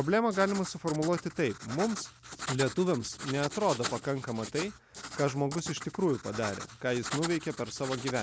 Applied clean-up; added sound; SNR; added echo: none; Writing; 10 dB; none.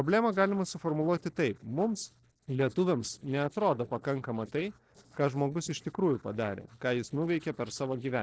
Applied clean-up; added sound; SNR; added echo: neural separator model SepFormer DNS4.